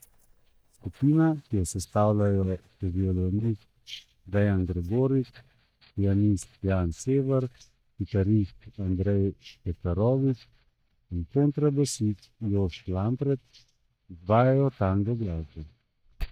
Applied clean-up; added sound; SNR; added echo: neural mask model DeepFilterNet 3.